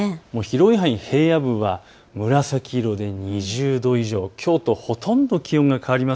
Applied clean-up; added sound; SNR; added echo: none; none; none; none.